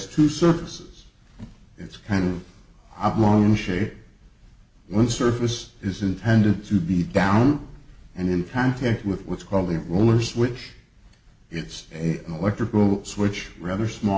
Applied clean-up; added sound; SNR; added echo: none; none; none; none.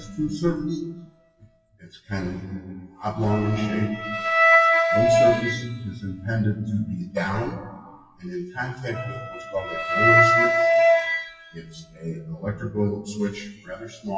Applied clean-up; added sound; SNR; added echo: classical method WPE with log-MMSE.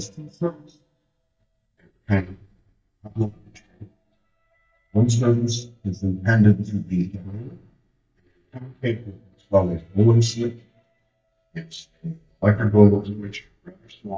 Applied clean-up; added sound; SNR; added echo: neural mask model DeepFilterNet 3.